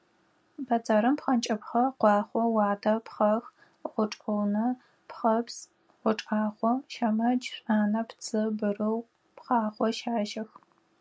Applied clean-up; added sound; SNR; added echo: none; none; none; none.